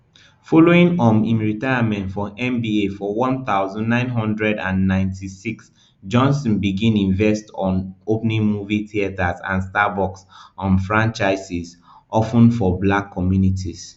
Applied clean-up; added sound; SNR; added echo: none; none; none; none.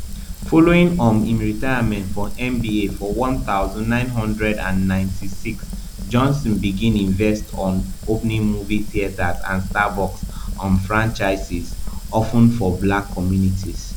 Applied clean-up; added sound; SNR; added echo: none; Fire; 7 dB; none.